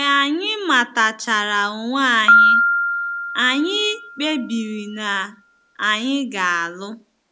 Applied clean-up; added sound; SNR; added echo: none; Piano; 1 dB; none.